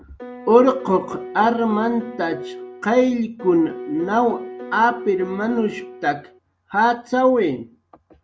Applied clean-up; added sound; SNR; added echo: none; Piano; 13 dB; none.